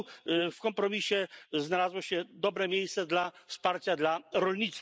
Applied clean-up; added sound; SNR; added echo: neural mask model Resemble Enhance denoiser.